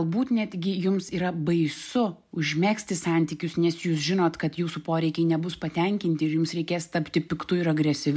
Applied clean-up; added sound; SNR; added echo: none; none; none; none.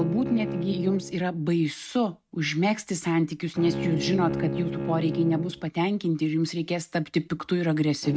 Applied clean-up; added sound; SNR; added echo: neural mask model RNNoise.